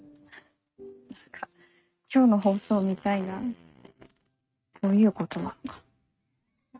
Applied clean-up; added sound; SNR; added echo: neural mask model RNNoise.